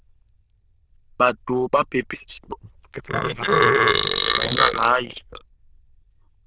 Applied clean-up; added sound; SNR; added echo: neural diffusion model UNIVERSE++.